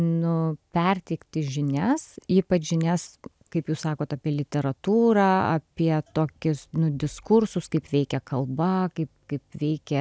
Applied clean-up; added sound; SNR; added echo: none; none; none; none.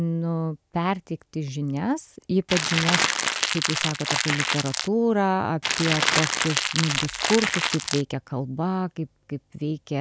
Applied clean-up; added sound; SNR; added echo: none; Crackle; -1 dB; none.